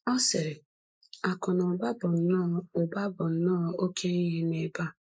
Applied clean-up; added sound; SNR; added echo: neural mask model Resemble Enhance denoiser.